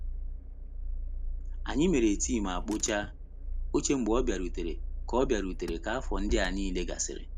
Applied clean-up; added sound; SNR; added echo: none; Engine / Car; 3 dB; none.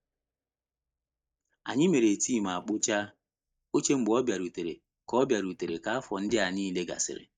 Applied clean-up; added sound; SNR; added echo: neural mask model DeepFilterNet 3.